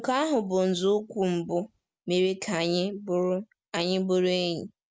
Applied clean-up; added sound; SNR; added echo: none; none; none; none.